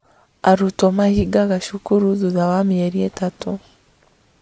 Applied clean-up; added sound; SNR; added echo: none; none; none; none.